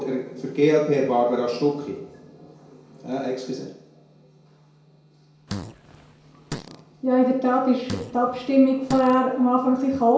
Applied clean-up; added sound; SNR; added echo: none; Fart; 14 dB; reverberation time 0.6 s.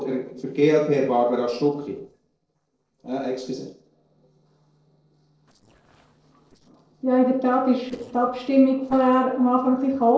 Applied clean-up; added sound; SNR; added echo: neural separator model SepFormer DNS4.